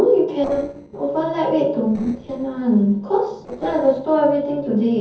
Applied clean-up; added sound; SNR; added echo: neural separator model SepFormer DNS4.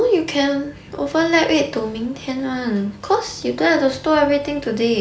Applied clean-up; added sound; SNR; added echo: none; none; none; none.